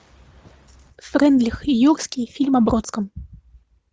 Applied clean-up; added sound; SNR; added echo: none; none; none; none.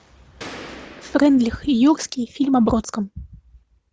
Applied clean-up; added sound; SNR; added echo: none; Gunshot, gunfire; 18 dB; none.